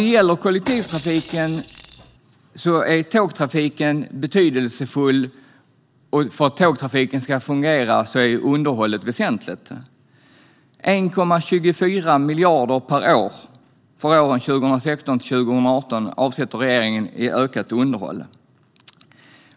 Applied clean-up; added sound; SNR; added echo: none; Rattle / Rattle (instrument); 16 dB; none.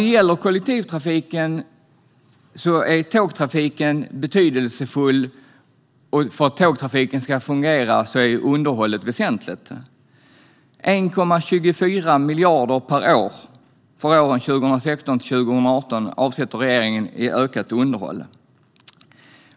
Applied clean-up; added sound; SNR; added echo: none; none; none; none.